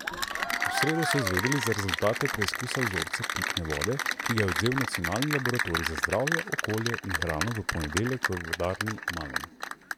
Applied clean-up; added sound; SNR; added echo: none; Applause / Cheering; 0 dB; none.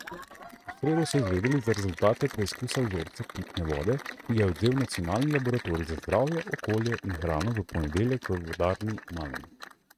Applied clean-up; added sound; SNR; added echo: neural mask model RNNoise.